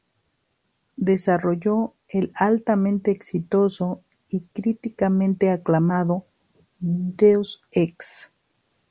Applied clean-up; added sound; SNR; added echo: none; none; none; none.